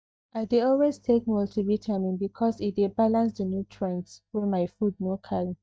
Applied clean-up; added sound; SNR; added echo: neural mask model DeepFilterNet 3.